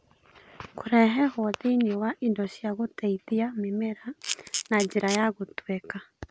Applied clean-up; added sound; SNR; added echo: none; Camera; 8 dB; none.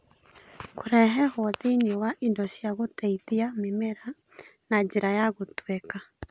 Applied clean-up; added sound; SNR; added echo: none; none; none; none.